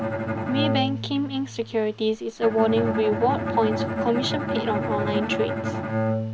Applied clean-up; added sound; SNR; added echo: none; Bowed string instrument; 1 dB; none.